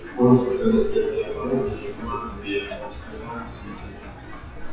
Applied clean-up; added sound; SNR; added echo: classical method WPE with log-MMSE.